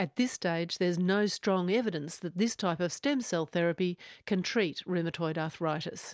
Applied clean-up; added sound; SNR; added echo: none; none; none; none.